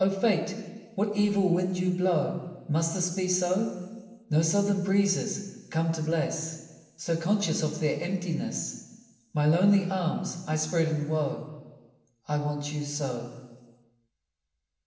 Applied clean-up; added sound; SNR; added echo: none; none; none; reverberation time 1.2 s.